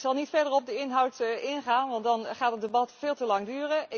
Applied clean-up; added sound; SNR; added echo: none; none; none; none.